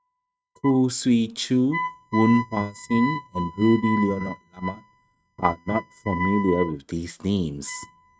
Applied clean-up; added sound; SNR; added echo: neural mask model RNNoise.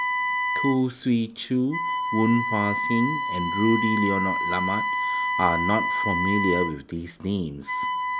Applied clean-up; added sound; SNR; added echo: none; Wind instrument, woodwind instrument; 1 dB; none.